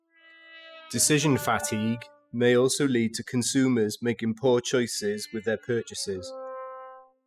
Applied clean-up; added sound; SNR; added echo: classical method spectral subtraction.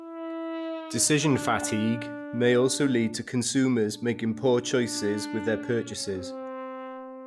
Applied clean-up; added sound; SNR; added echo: none; Brass instrument; 10 dB; none.